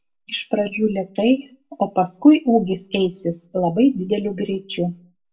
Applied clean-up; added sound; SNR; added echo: none; none; none; reverberation time 0.1 s.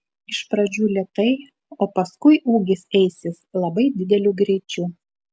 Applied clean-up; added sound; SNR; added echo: none; none; none; none.